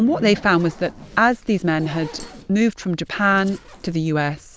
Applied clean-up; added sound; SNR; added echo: none; Zipper (clothing); 19 dB; none.